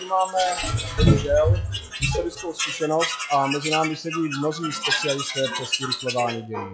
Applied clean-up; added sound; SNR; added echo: classical method log-MMSE.